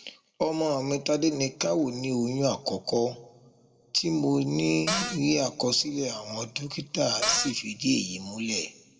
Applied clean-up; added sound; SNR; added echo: none; Cupboard open or close; 1 dB; reverberation time 1.1 s.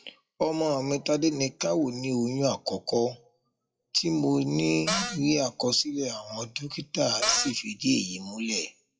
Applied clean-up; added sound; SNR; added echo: classical method WPE with log-MMSE.